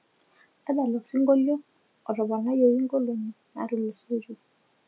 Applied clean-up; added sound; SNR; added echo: none; none; none; none.